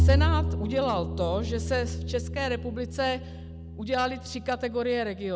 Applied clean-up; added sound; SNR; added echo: none; Bowed string instrument; 0 dB; none.